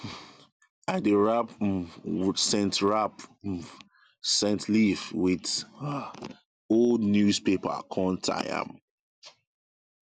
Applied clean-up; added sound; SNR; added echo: none; none; none; none.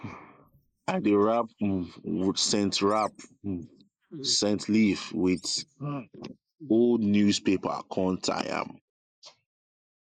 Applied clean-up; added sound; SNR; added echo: neural mask model Resemble Enhance denoiser.